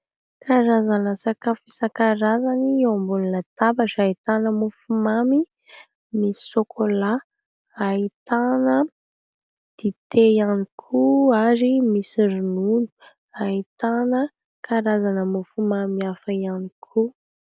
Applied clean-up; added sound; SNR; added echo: none; none; none; none.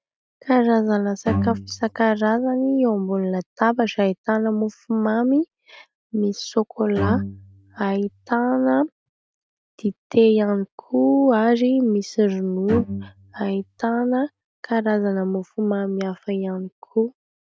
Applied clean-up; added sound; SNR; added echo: neural mask model RNNoise.